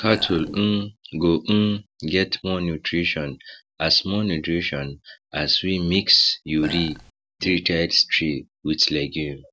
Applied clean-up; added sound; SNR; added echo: neural separator model SepFormer DNS4.